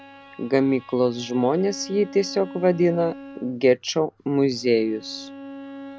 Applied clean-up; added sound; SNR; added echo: none; Bowed string instrument; 18 dB; none.